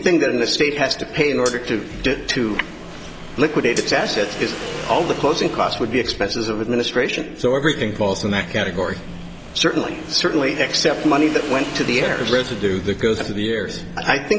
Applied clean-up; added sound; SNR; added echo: none; Motorcycle / Engine + Hi-hat; 15 dB; none.